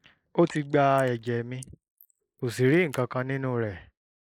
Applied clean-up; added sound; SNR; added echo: neural mask model Resemble Enhance denoiser.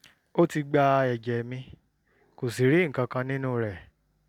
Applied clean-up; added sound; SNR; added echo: none; none; none; none.